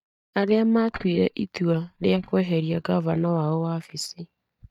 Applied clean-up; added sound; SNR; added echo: neural mask model DeepFilterNet 3.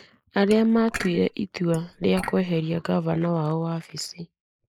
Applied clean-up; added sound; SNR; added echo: neural mask model Resemble Enhance denoiser.